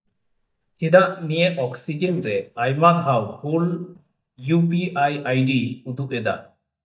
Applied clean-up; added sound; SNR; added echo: neural mask model DeepFilterNet 3.